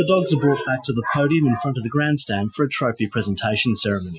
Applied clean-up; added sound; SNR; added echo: classical method Wiener filter.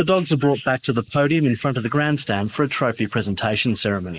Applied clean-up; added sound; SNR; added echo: neural mask model Resemble Enhance denoiser.